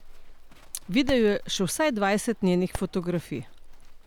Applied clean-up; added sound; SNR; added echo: none; Livestock, farm animals, working animals + Fireworks; 13 dB; none.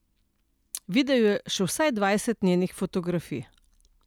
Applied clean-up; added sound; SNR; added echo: none; none; none; none.